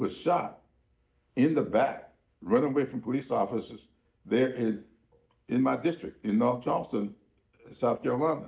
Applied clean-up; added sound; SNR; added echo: none; none; none; none.